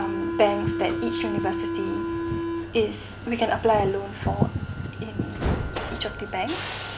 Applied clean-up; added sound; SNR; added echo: none; Subway, metro, underground; 3 dB; none.